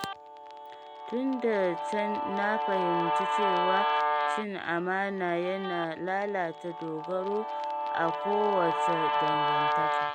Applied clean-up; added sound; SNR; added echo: none; Guitar; -1 dB; none.